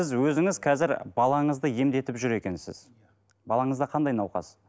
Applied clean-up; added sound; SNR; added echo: none; none; none; none.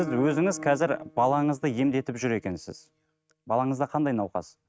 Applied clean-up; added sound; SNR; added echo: neural mask model RNNoise.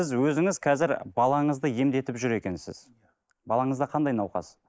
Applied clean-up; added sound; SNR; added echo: neural mask model Resemble Enhance denoiser.